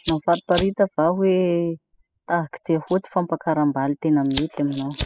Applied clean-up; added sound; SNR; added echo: classical method spectral subtraction.